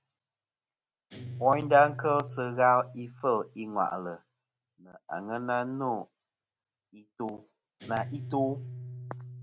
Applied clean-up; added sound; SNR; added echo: none; Guitar; 14 dB; none.